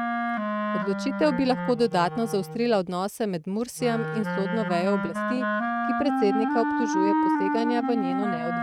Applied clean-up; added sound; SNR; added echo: neural mask model RNNoise.